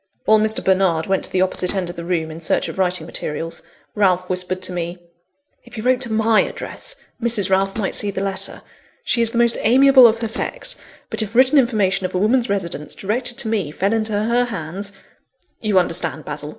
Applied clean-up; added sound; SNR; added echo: neural separator model SepFormer DNS4.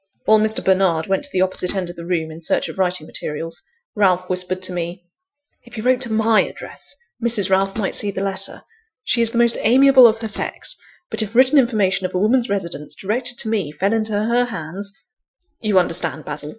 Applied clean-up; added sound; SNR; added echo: classical method Wiener filter.